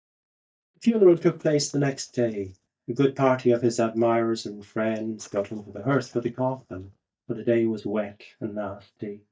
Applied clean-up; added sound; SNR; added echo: neural mask model DeepFilterNet 3.